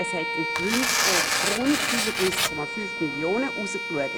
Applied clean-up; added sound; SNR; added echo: none; Bowed string instrument + Tearing; -2 dB; none.